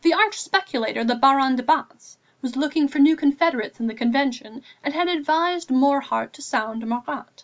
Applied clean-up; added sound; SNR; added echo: none; none; none; none.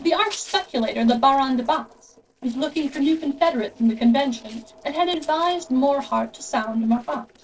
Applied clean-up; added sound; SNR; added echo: neural separator model SepFormer DNS4.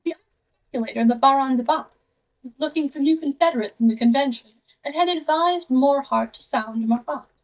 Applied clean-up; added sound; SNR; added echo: neural mask model DeepFilterNet 3.